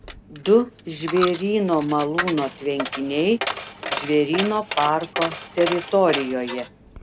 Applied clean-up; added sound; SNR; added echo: none; Coin (dropping); 7 dB; none.